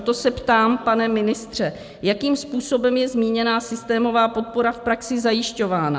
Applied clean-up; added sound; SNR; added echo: none; none; none; none.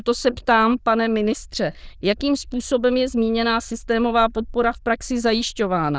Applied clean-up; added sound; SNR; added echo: neural diffusion model UNIVERSE++.